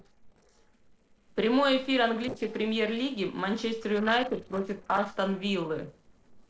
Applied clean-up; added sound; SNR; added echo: neural separator model SepFormer DNS4.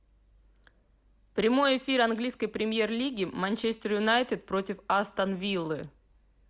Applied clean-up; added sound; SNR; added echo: none; none; none; none.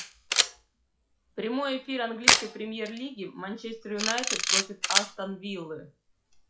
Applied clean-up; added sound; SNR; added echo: classical method WPE with log-MMSE.